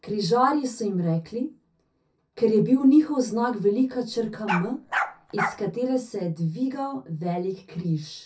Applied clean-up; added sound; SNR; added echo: none; Bark; 5 dB; reverberation time 0.3 s.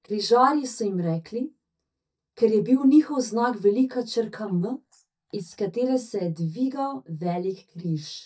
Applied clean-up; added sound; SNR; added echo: neural mask model DeepFilterNet 3.